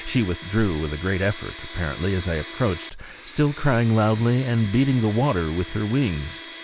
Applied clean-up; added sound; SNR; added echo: none; Domestic sounds, home sounds; 16 dB; none.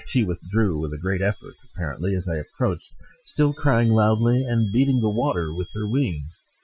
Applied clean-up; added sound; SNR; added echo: classical method Wiener filter.